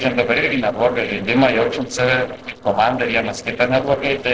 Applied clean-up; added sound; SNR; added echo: neural separator model SepFormer DNS4.